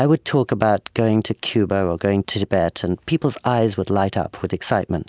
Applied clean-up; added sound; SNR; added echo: none; none; none; none.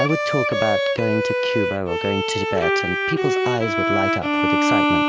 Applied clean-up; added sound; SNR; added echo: none; Bowed string instrument; -4 dB; none.